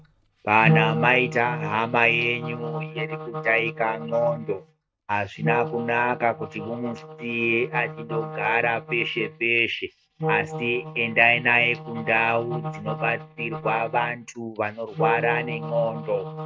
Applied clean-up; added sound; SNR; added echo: neural mask model DeepFilterNet 3.